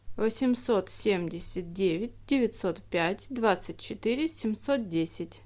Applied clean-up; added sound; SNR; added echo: none; none; none; none.